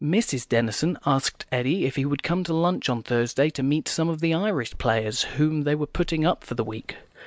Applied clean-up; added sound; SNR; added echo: none; Thump, thud; 19 dB; none.